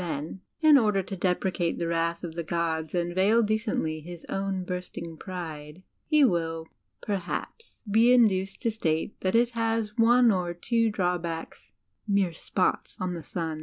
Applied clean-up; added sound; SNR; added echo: none; none; none; none.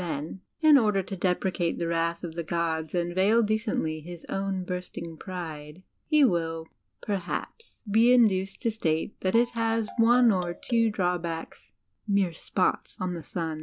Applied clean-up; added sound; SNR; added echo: none; Marimba, xylophone; 18 dB; none.